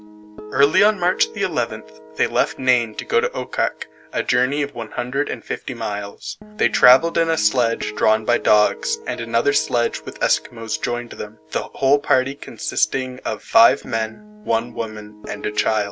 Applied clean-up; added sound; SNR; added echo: none; Guitar; 19 dB; none.